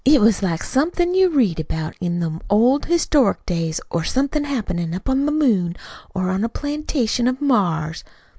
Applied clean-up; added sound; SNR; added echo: none; none; none; none.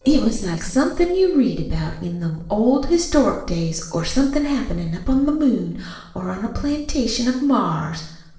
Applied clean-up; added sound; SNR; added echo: neural separator model SepFormer DNS4.